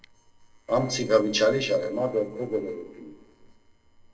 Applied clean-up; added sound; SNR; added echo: neural separator model SepFormer DNS4.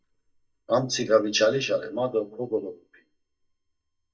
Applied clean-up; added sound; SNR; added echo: neural mask model DeepFilterNet 3.